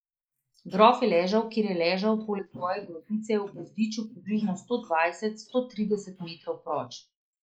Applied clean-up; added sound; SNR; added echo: neural mask model Resemble Enhance denoiser.